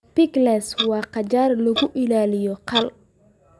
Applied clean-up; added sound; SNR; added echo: none; Clock; 12 dB; none.